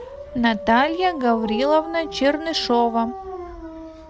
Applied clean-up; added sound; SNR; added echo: none; Dog; 12 dB; none.